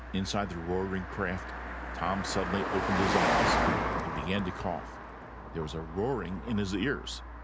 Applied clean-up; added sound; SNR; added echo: none; Car passing by; -1 dB; none.